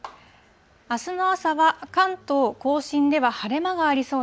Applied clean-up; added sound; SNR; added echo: none; none; none; none.